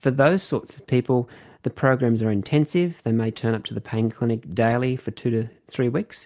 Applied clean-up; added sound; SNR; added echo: none; none; none; none.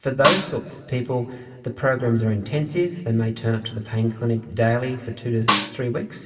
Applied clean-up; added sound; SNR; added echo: none; Snare drum; 1 dB; reverberation time 1.8 s.